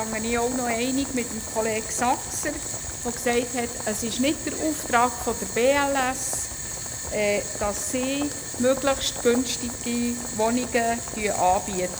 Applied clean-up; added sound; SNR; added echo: none; Boiling; 7 dB; none.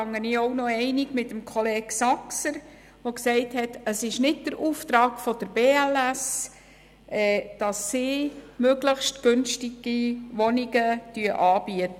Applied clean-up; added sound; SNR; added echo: none; none; none; none.